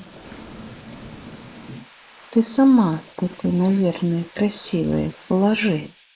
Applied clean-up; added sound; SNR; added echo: neural mask model Resemble Enhance denoiser.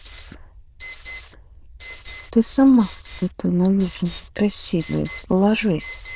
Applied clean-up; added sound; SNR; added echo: neural diffusion model UNIVERSE++.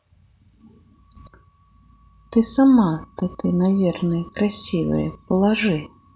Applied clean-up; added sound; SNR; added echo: none; none; none; none.